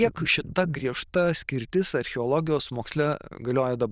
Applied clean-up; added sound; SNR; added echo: neural diffusion model UNIVERSE++.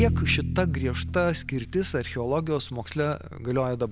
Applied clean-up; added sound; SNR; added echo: none; Bowed string instrument; 4 dB; none.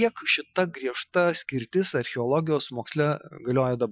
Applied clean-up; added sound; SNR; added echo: classical method Wiener filter.